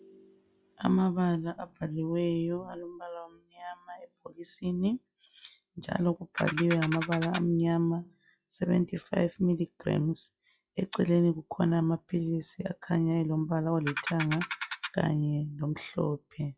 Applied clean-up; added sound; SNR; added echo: classical method log-MMSE.